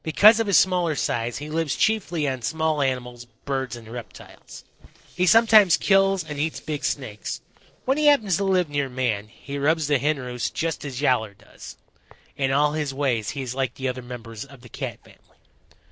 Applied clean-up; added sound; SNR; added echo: neural separator model SepFormer DNS4.